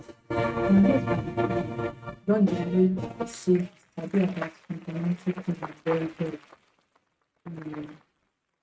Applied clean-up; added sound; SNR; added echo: neural mask model RNNoise.